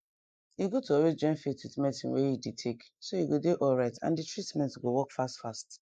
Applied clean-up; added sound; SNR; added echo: neural mask model Resemble Enhance denoiser.